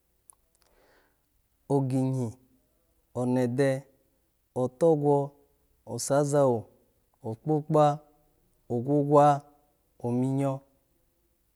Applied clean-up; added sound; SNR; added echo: none; none; none; none.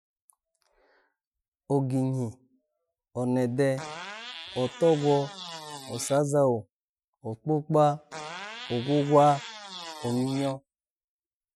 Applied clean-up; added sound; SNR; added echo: classical method Wiener filter.